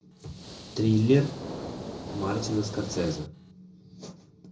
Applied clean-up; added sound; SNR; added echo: none; Hiss; 10 dB; reverberation time 0.4 s.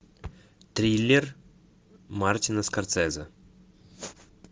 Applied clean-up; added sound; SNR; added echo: none; none; none; none.